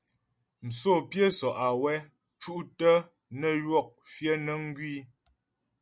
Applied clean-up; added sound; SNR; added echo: none; none; none; none.